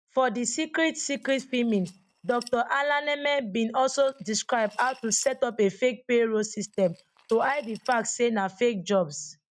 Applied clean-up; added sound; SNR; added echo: neural mask model RNNoise.